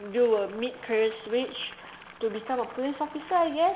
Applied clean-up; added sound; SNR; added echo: none; Boiling; 20 dB; none.